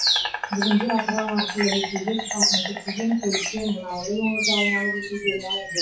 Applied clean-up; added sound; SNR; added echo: classical method WPE with log-MMSE.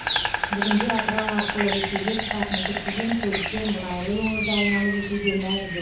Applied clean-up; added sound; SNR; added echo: none; Insect; 0 dB; reverberation time 0.6 s.